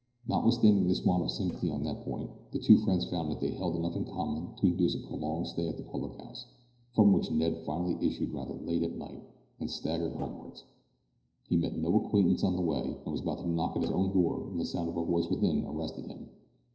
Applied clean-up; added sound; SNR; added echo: neural separator model SepFormer DNS4.